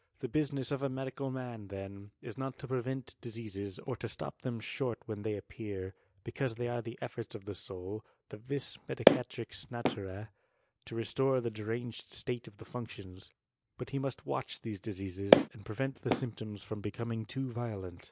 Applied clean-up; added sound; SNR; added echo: none; Walk, footsteps; -4 dB; none.